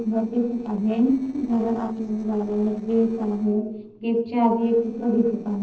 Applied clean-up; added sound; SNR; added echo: neural separator model SepFormer DNS4.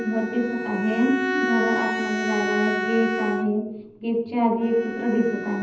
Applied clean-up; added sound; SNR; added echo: none; Bowed string instrument; 5 dB; reverberation time 0.8 s.